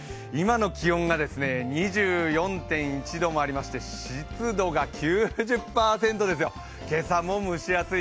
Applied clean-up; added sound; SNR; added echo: none; none; none; none.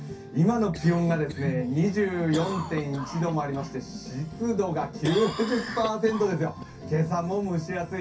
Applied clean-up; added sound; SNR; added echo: none; Cough; 14 dB; reverberation time 0.3 s.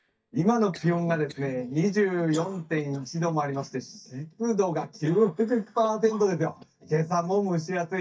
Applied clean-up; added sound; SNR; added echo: neural mask model DeepFilterNet 3.